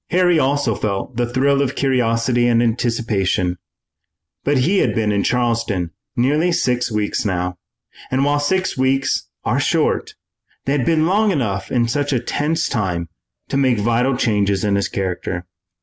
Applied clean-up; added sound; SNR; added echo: none; none; none; none.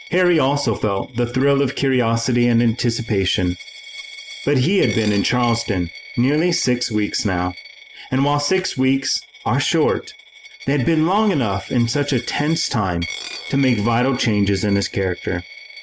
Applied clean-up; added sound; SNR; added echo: none; Coin (dropping); 17 dB; none.